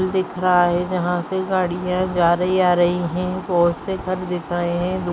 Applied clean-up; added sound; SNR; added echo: none; none; none; none.